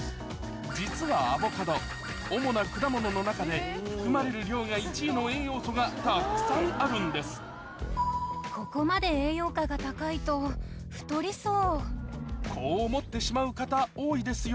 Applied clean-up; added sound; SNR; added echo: none; none; none; none.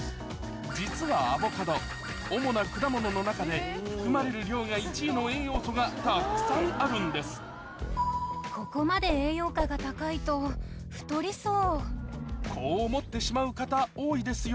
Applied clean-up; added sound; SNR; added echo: none; Whoosh, swoosh, swish; 7 dB; none.